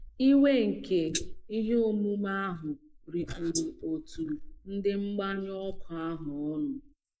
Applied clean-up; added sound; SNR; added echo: neural mask model Resemble Enhance denoiser.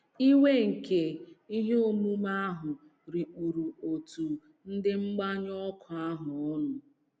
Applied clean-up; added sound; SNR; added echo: none; none; none; none.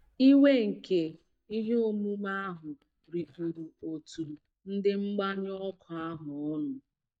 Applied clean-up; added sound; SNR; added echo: neural mask model DeepFilterNet 3.